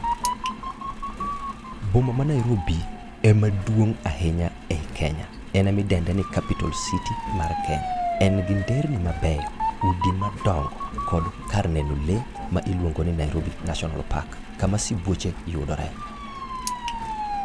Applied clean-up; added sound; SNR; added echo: none; Engine + Motor vehicle (road) / Siren; 7 dB; none.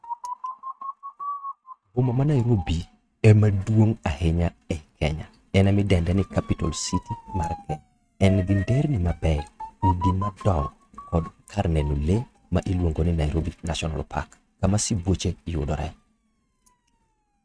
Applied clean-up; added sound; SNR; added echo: neural mask model RNNoise.